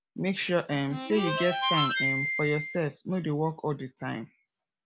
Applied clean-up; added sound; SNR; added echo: none; Harmonica; -1 dB; none.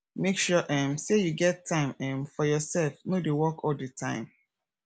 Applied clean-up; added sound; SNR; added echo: none; none; none; none.